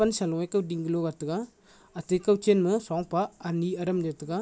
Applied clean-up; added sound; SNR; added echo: none; none; none; none.